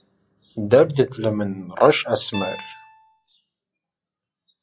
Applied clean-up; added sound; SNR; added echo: classical method log-MMSE.